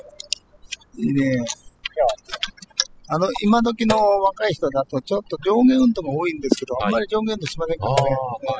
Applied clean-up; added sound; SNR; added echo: classical method spectral subtraction.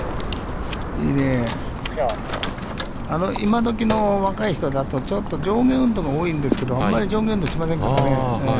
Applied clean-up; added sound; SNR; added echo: none; Sink (filling or washing); 9 dB; none.